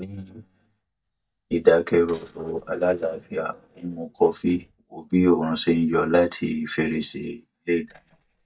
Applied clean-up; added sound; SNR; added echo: neural mask model DeepFilterNet 3.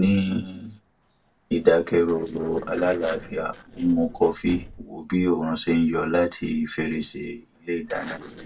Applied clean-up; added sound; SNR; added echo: neural separator model SepFormer DNS4.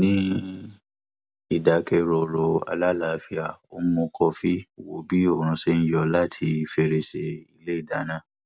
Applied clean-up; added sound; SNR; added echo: none; none; none; none.